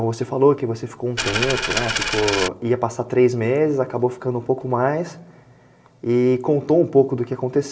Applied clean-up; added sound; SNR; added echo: none; Coin (dropping); 3 dB; reverberation time 1.4 s.